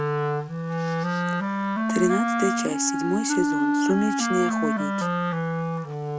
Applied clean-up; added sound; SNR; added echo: none; Wind instrument, woodwind instrument; -4 dB; none.